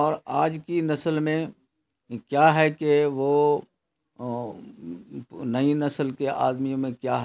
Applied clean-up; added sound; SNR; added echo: none; none; none; none.